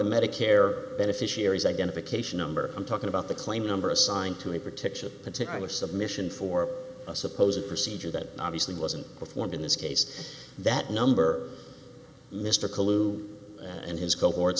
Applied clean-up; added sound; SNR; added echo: none; none; none; none.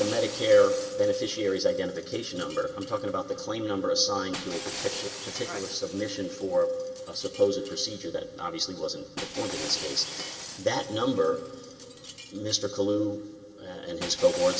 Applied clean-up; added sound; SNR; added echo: none; Shatter; 13 dB; reverberation time 2.9 s.